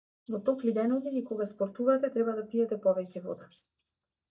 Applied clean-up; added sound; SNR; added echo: neural mask model DeepFilterNet 3.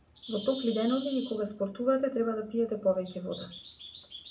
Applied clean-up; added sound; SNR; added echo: none; Bird; 17 dB; reverberation time 0.2 s.